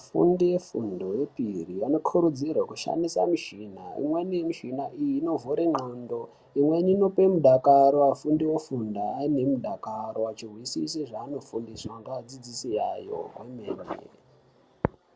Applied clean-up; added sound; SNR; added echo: none; none; none; none.